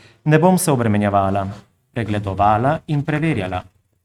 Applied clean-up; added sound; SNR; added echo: neural mask model RNNoise.